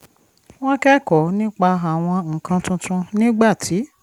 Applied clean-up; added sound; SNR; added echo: none; none; none; none.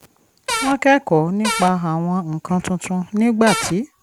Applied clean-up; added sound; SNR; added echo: none; Cupboard open or close / Door; 5 dB; none.